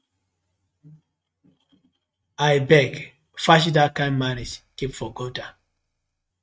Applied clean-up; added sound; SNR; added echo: neural mask model RNNoise.